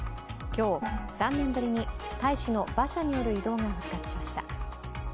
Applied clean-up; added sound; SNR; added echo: none; Gong; 13 dB; none.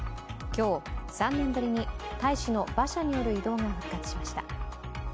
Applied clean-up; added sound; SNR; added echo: none; none; none; none.